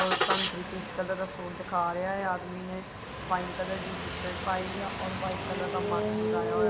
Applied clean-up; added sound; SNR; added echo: none; Engine starting; -1 dB; none.